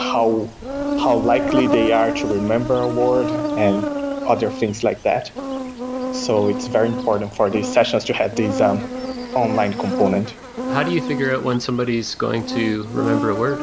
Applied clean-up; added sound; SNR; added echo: none; Insect; 5 dB; none.